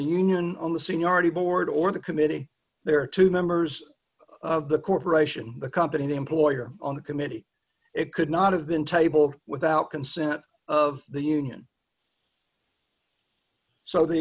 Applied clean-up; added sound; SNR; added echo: none; none; none; none.